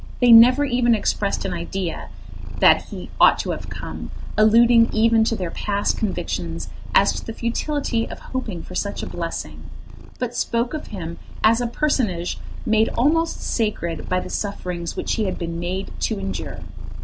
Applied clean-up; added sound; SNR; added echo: none; Purr; 6 dB; none.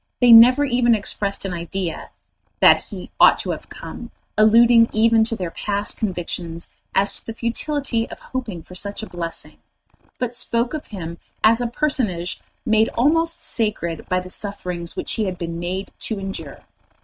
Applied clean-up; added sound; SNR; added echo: neural mask model RNNoise.